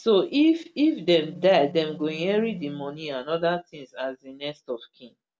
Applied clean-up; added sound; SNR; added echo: none; Wind instrument, woodwind instrument; 18 dB; none.